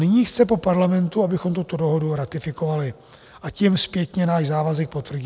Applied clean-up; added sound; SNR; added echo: none; none; none; none.